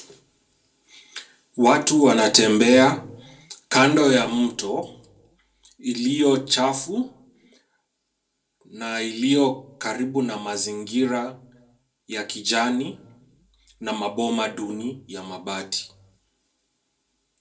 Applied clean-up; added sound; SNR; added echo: none; none; none; reverberation time 0.2 s.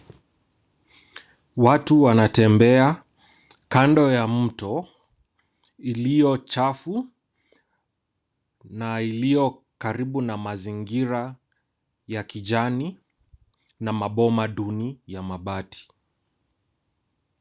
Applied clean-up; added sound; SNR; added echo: none; none; none; none.